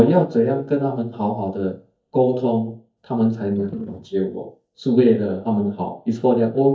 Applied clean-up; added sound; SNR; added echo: neural mask model DeepFilterNet 3.